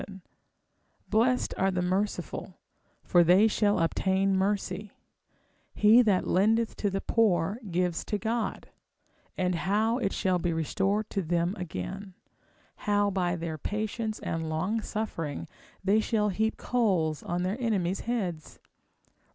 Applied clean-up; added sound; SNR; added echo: none; none; none; none.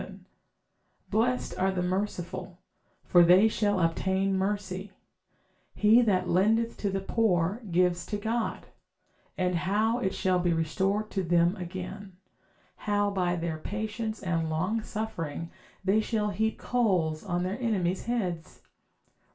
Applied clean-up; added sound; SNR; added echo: none; none; none; reverberation time 0.3 s.